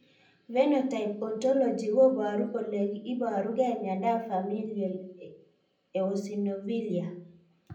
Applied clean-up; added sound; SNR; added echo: none; none; none; reverberation time 0.6 s.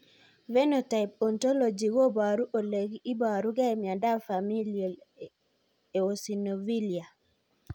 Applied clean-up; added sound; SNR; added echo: none; none; none; none.